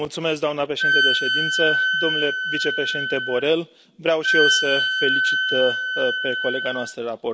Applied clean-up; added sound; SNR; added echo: none; Wind instrument, woodwind instrument; -2 dB; none.